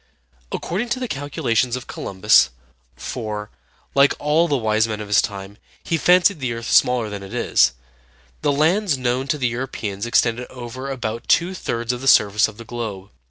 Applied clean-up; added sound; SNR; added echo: none; none; none; none.